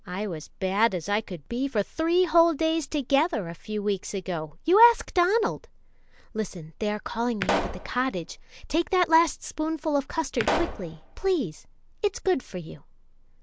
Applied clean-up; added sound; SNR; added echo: none; Explosion; 6 dB; none.